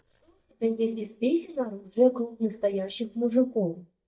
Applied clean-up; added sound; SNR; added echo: neural mask model DeepFilterNet 3.